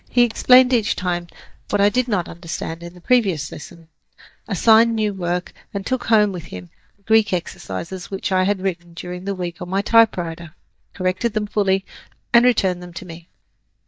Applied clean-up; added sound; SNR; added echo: neural mask model DeepFilterNet 3.